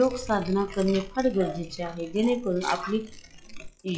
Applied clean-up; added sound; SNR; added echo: classical method log-MMSE.